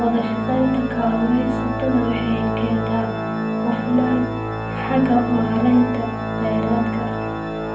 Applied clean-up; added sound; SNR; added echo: none; Organ; 2 dB; reverberation time 0.6 s.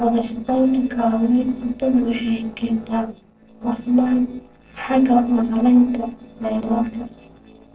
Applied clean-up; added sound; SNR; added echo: neural separator model SepFormer DNS4.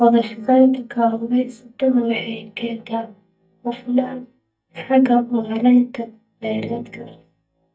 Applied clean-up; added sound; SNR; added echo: neural mask model DeepFilterNet 3.